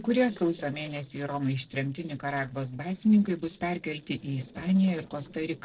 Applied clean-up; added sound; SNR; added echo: neural separator model SepFormer DNS4.